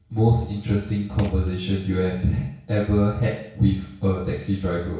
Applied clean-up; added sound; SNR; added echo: none; Crushing; 19 dB; reverberation time 0.6 s.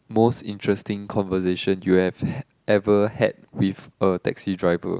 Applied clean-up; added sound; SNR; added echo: none; none; none; none.